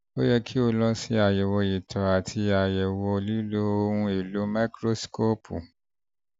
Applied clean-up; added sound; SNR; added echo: none; none; none; none.